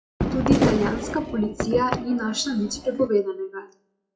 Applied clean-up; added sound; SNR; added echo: classical method WPE with log-MMSE.